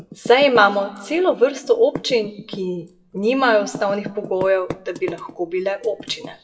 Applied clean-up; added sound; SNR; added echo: classical method WPE with log-MMSE.